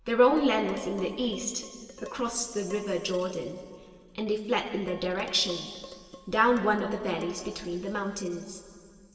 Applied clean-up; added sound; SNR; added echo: none; Dishes, pots, and pans; 19 dB; reverberation time 2.3 s.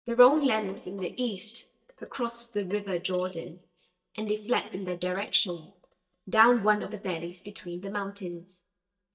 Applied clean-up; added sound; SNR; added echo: neural mask model DeepFilterNet 3.